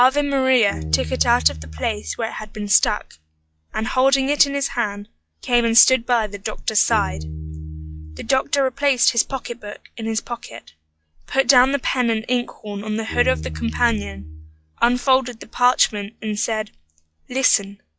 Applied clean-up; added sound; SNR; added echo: classical method log-MMSE.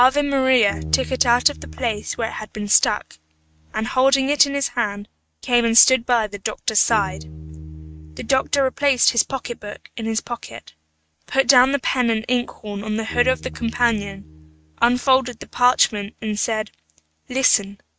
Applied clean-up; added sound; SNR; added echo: neural mask model RNNoise.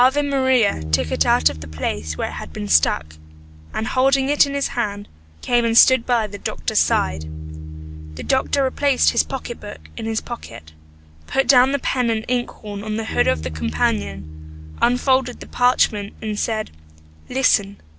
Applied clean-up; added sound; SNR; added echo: none; Bass guitar; 12 dB; none.